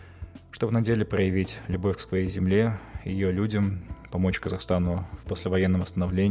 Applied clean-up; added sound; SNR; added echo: none; none; none; none.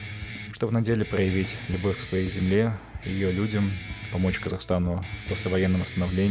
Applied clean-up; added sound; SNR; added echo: none; Guitar; 13 dB; none.